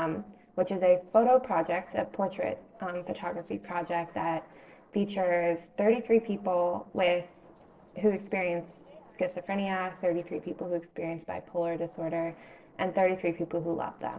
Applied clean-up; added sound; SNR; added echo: neural separator model SepFormer DNS4.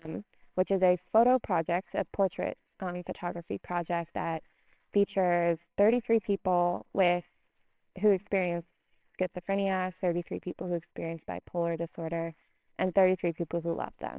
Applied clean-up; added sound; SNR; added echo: neural separator model SepFormer WHAMR!.